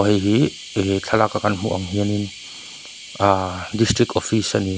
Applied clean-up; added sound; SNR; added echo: none; none; none; none.